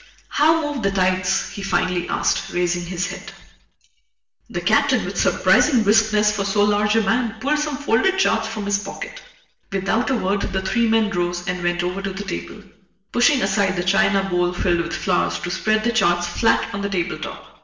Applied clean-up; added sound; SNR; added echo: none; none; none; reverberation time 0.8 s.